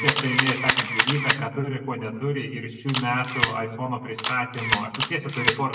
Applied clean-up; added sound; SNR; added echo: none; Camera; 0 dB; reverberation time 0.8 s.